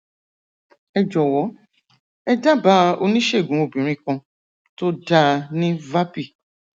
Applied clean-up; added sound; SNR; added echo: none; none; none; none.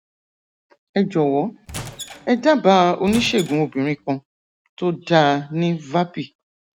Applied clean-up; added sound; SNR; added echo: none; Squeak / Wood; 15 dB; none.